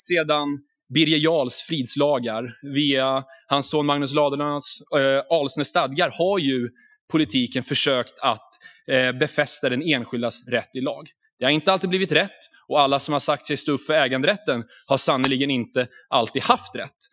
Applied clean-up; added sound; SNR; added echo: classical method Wiener filter.